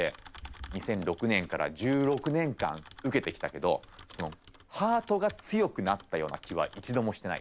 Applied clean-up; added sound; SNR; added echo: none; Typing; 18 dB; none.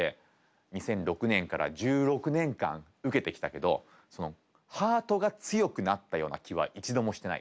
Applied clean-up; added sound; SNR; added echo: none; none; none; none.